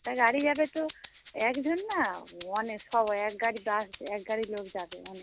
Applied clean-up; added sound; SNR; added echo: none; Rattle (instrument); 5 dB; none.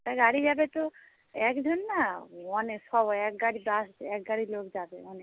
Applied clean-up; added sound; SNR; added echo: none; none; none; none.